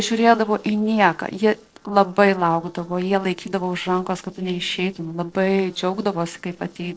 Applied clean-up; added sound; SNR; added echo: neural separator model SepFormer DNS4.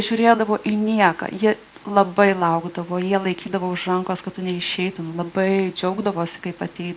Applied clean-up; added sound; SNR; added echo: none; none; none; none.